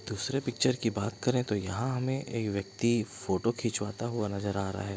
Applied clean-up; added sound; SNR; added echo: none; none; none; none.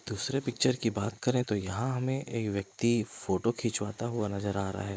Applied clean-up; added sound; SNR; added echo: neural mask model Resemble Enhance denoiser.